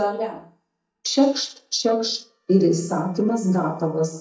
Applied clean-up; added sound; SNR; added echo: neural mask model DeepFilterNet 3.